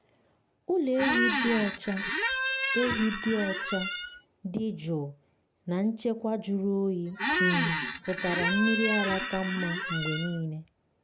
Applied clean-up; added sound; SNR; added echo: none; Squeak; -1 dB; none.